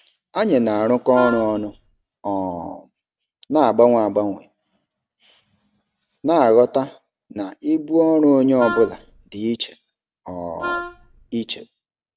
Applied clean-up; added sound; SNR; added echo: none; Wind instrument, woodwind instrument; 9 dB; none.